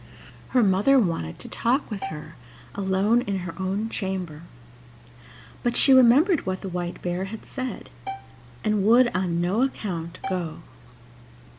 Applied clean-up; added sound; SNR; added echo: none; Bowed string instrument; 14 dB; none.